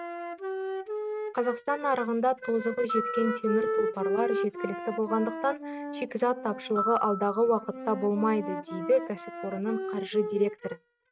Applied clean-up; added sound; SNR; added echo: neural mask model RNNoise.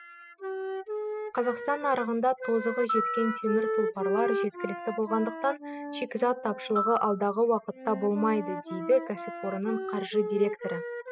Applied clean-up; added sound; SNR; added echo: classical method spectral subtraction.